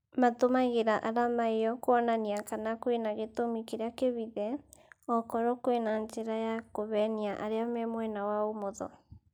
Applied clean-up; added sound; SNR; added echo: none; none; none; none.